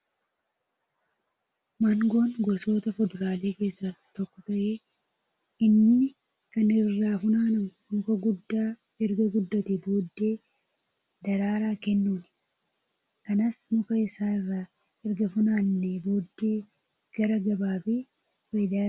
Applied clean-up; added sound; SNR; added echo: none; none; none; none.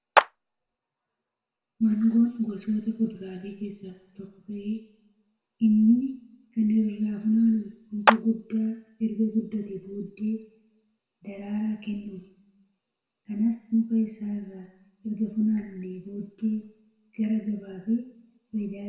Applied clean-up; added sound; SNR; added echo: none; Clapping; -1 dB; reverberation time 0.8 s.